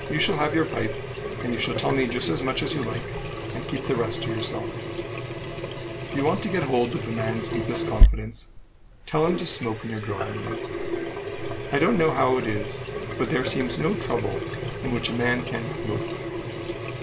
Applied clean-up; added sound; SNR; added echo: none; Sink (filling or washing) / Water tap, faucet; 0 dB; none.